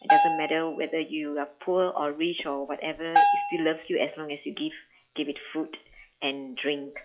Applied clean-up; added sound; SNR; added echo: classical method log-MMSE.